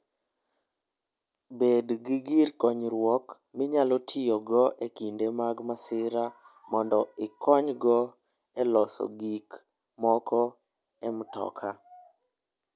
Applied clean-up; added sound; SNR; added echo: none; none; none; none.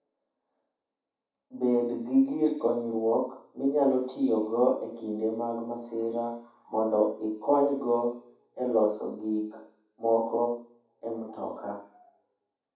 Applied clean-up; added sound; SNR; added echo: none; none; none; reverberation time 0.7 s.